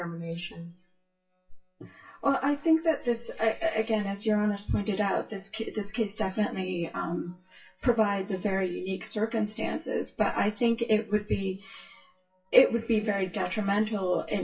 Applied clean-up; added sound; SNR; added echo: classical method WPE with log-MMSE.